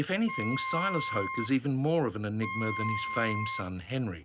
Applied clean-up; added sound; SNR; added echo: none; Wind instrument, woodwind instrument; 6 dB; none.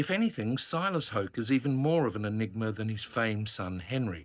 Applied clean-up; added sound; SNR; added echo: neural mask model Resemble Enhance denoiser.